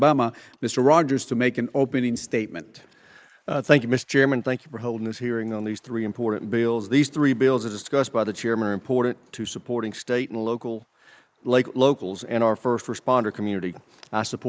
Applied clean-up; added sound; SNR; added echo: neural mask model Resemble Enhance denoiser.